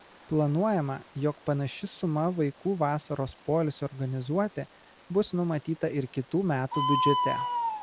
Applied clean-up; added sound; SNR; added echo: none; Bird; 7 dB; none.